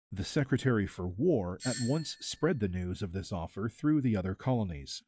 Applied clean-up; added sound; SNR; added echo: classical method log-MMSE.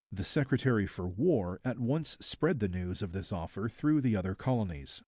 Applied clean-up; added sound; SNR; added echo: none; none; none; none.